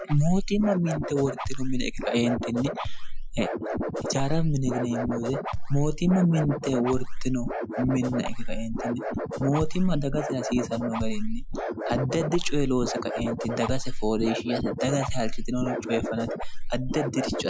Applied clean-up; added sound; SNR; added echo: classical method Wiener filter.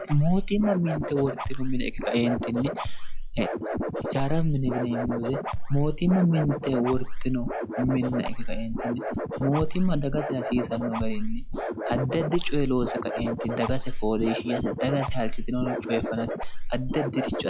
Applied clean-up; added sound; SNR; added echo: classical method log-MMSE.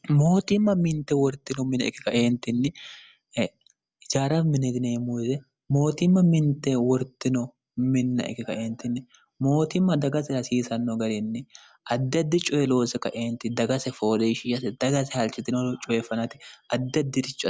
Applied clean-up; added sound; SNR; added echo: none; none; none; none.